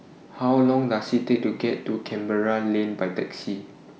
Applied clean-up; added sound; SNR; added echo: none; none; none; none.